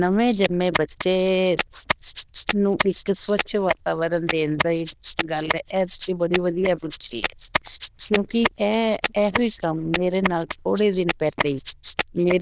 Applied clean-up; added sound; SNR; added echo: neural diffusion model UNIVERSE++.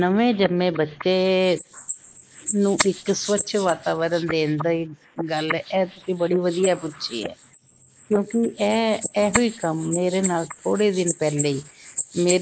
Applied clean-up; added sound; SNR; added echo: neural mask model Resemble Enhance denoiser.